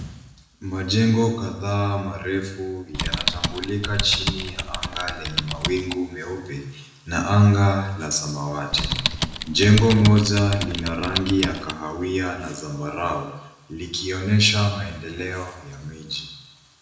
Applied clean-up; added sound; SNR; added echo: none; Typing; 4 dB; reverberation time 0.9 s.